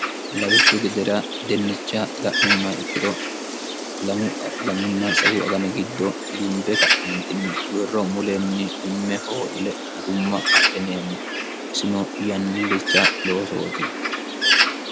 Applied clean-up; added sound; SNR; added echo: none; Bird; -1 dB; none.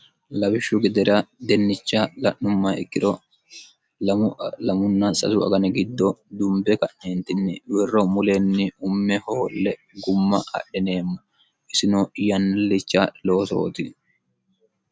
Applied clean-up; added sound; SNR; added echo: none; none; none; none.